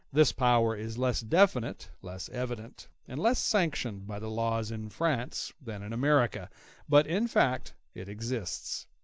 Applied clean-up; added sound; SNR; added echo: none; none; none; none.